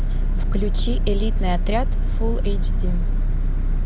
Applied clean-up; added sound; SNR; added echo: none; none; none; none.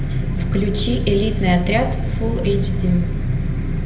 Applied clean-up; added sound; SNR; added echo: none; none; none; reverberation time 0.7 s.